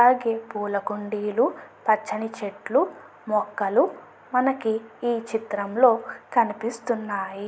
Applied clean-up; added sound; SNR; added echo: none; none; none; none.